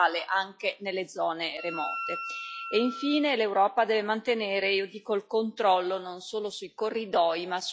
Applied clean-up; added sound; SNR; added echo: classical method log-MMSE.